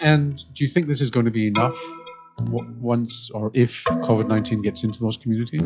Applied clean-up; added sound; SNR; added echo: classical method log-MMSE.